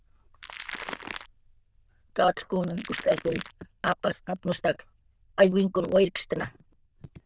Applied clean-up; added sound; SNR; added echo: neural diffusion model UNIVERSE++.